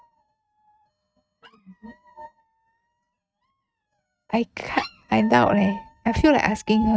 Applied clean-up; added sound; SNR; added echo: neural mask model RNNoise.